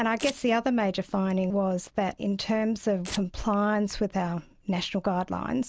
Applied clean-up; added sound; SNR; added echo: none; Domestic sounds, home sounds; 14 dB; none.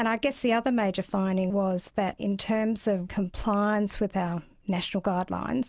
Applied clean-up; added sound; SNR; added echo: none; none; none; none.